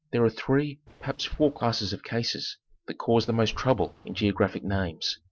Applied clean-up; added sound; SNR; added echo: neural separator model SepFormer DNS4.